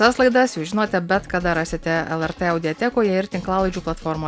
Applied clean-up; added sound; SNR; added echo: none; none; none; none.